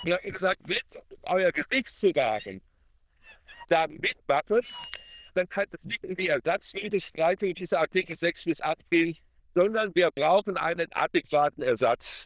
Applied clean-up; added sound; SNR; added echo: neural diffusion model UNIVERSE++.